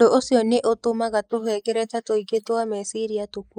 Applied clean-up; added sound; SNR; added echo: neural mask model Resemble Enhance denoiser.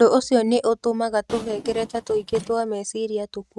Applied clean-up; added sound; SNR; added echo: neural mask model RNNoise.